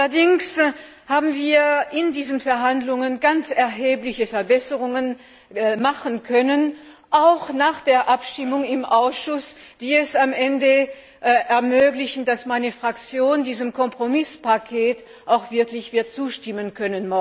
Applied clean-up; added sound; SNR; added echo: none; none; none; none.